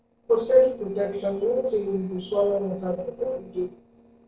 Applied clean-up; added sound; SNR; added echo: neural separator model SepFormer DNS4.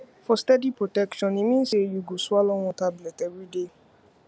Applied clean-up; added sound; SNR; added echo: none; none; none; none.